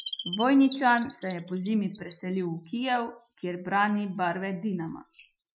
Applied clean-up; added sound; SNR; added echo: classical method Wiener filter.